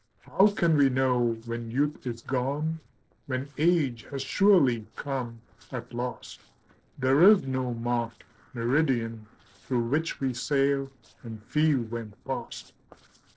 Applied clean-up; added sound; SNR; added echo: neural separator model SepFormer DNS4.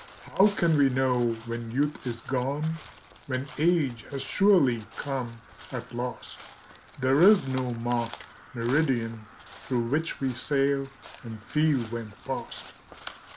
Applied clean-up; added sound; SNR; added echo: none; Crow; 18 dB; none.